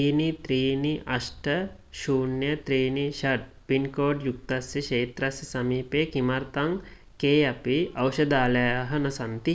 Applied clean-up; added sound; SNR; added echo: none; none; none; none.